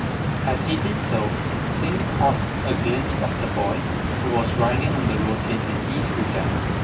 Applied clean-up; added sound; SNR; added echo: none; Stream; -4 dB; reverberation time 0.2 s.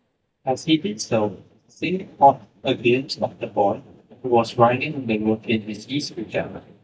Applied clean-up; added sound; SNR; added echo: neural mask model DeepFilterNet 3.